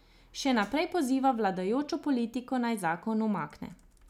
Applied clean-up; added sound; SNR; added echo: none; none; none; none.